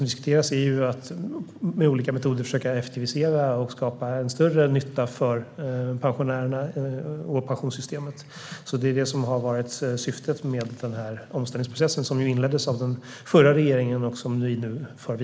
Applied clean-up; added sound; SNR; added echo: none; none; none; none.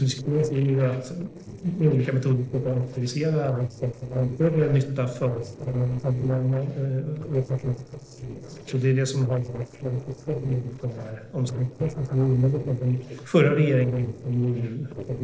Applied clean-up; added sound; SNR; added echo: neural separator model SepFormer DNS4.